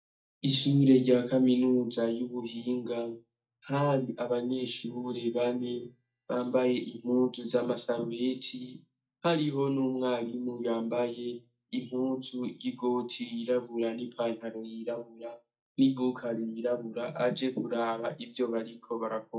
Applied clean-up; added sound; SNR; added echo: neural mask model DeepFilterNet 3.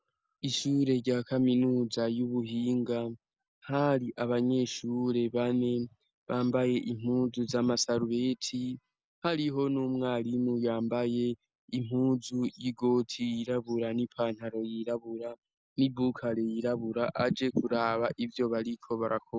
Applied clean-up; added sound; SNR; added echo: none; none; none; none.